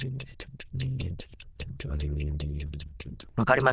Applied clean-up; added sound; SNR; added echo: neural diffusion model UNIVERSE++.